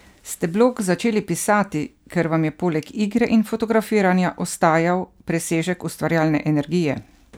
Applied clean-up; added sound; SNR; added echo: none; none; none; none.